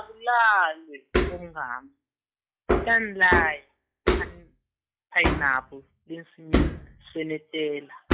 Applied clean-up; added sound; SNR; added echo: classical method log-MMSE.